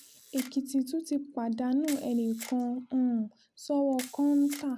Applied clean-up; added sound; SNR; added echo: none; Camera; 18 dB; none.